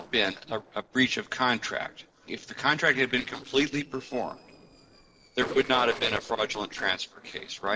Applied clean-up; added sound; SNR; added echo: neural separator model SepFormer DNS4.